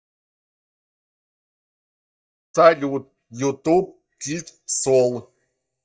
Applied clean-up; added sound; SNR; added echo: neural mask model DeepFilterNet 3.